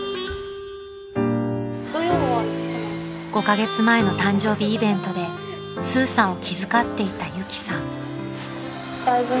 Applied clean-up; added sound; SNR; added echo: none; none; none; none.